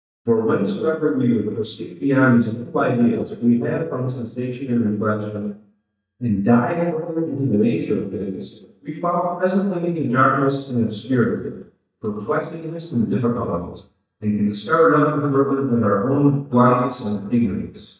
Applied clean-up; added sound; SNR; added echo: neural mask model DeepFilterNet 3.